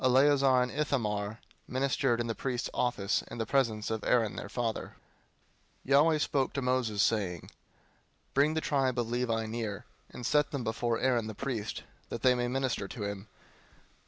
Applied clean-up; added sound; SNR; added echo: none; none; none; none.